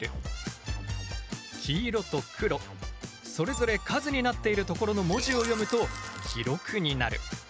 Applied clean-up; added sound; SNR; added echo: none; Crumpling, crinkling; 15 dB; none.